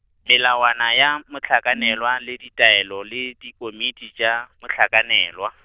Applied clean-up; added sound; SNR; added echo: neural diffusion model UNIVERSE++.